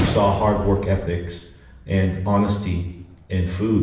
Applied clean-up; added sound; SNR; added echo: none; Gunshot, gunfire; 11 dB; reverberation time 0.8 s.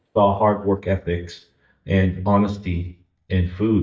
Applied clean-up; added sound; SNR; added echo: neural mask model DeepFilterNet 3.